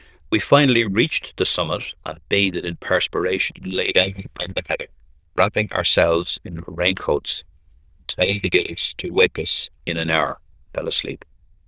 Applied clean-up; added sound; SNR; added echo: neural diffusion model UNIVERSE++.